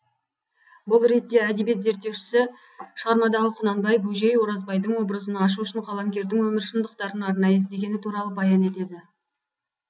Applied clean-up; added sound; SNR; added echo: none; none; none; none.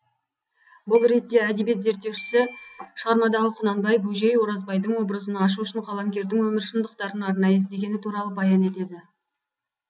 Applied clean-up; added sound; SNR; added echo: none; Keyboard (musical); 20 dB; none.